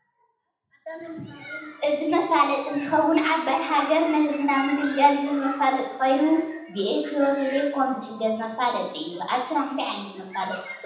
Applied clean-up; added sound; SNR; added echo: none; none; none; reverberation time 0.8 s.